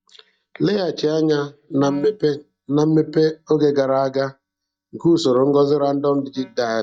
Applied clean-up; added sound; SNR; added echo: neural mask model DeepFilterNet 3.